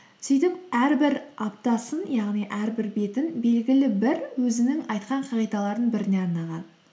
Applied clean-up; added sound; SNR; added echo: none; none; none; none.